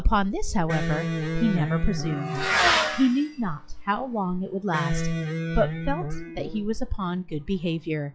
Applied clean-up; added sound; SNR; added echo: classical method log-MMSE.